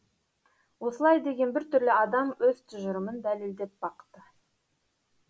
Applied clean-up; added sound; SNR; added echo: none; none; none; none.